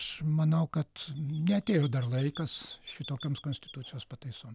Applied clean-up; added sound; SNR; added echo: none; Chirp, tweet; 17 dB; none.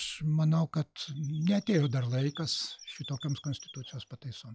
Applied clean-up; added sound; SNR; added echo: classical method log-MMSE.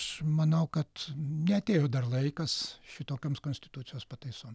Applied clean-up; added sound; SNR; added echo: none; none; none; none.